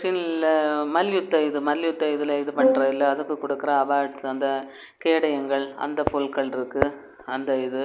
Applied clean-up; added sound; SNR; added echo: none; Brass instrument; 3 dB; none.